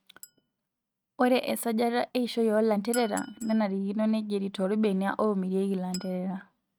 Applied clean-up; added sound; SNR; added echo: neural mask model RNNoise.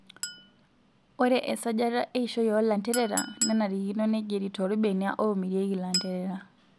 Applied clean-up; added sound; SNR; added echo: none; Chink, clink; 11 dB; none.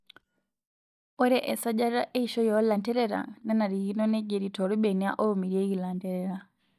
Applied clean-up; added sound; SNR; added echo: neural mask model DeepFilterNet 3.